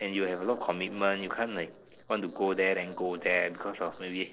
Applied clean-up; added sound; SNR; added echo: neural separator model SepFormer DNS4.